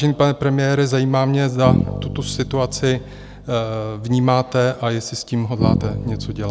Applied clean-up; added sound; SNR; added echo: none; Bass guitar; 7 dB; none.